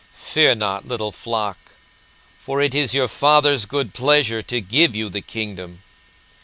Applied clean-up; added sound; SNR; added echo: none; none; none; none.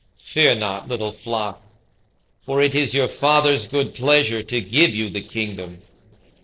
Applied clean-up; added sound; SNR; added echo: neural separator model SepFormer DNS4.